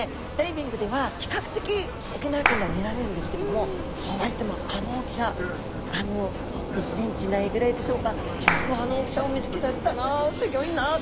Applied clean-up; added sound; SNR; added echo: none; Clapping + Vehicle; 2 dB; none.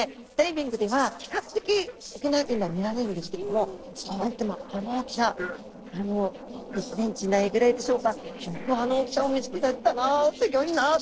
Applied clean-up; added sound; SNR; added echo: neural separator model SepFormer DNS4.